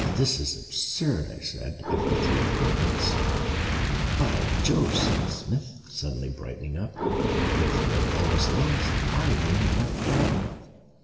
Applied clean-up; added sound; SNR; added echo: none; Fire; -3 dB; reverberation time 1.6 s.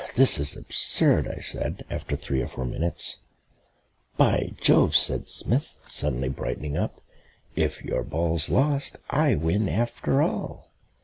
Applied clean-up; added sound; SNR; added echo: none; none; none; none.